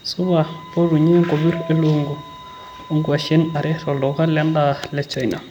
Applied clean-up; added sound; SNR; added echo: none; Piano + Wind instrument, woodwind instrument; 19 dB; none.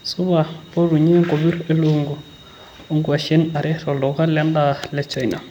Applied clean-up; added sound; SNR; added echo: none; none; none; none.